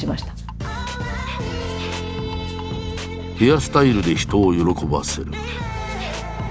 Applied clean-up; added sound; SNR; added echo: none; none; none; none.